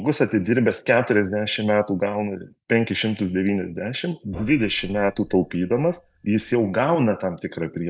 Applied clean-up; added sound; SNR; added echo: neural mask model DeepFilterNet 3.